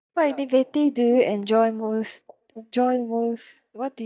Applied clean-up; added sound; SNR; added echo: neural mask model DeepFilterNet 3.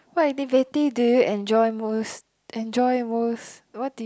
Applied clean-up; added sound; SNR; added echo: none; none; none; none.